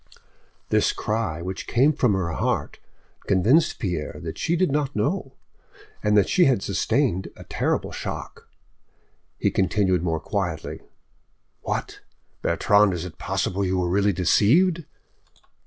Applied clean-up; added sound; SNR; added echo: none; none; none; none.